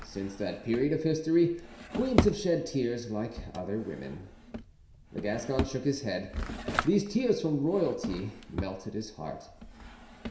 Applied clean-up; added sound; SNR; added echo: none; Drawer open or close; 7 dB; reverberation time 0.7 s.